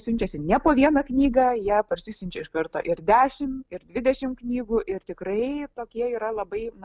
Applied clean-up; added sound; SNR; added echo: none; none; none; none.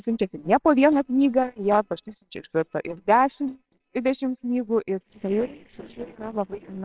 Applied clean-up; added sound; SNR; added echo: neural separator model SepFormer WHAMR!.